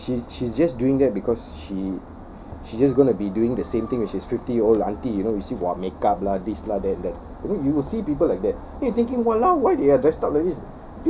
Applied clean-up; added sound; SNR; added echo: none; none; none; none.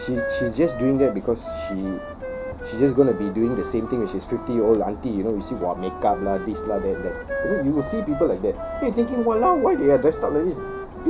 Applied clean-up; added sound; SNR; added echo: none; Wind instrument, woodwind instrument; 10 dB; none.